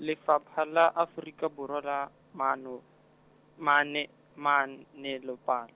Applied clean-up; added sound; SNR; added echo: none; none; none; none.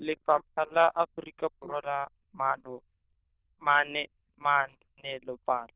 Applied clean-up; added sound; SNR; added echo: neural diffusion model UNIVERSE++.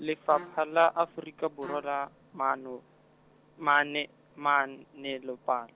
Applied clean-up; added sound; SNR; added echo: none; Trumpet; 17 dB; none.